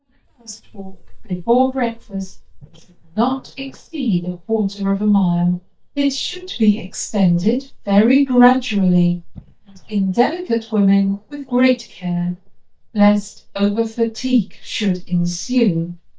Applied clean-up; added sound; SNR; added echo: neural mask model DeepFilterNet 3.